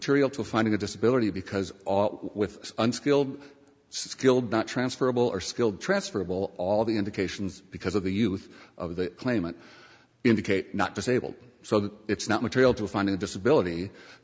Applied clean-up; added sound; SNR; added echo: none; none; none; none.